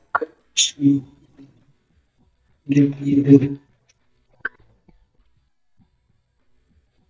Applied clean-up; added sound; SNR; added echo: neural mask model DeepFilterNet 3.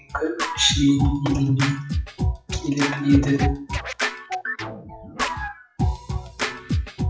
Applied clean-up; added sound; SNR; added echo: classical method WPE with log-MMSE.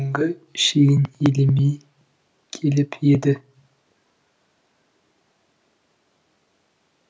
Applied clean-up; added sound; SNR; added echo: none; none; none; none.